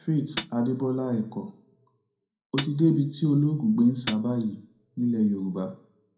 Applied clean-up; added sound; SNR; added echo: none; Hi-hat; 14 dB; reverberation time 0.4 s.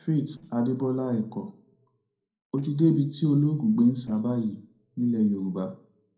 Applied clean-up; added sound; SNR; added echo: neural separator model SepFormer DNS4.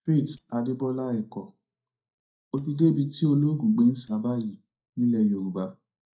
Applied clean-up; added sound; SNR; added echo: neural mask model DeepFilterNet 3.